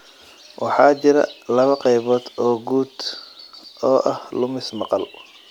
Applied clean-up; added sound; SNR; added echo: none; none; none; none.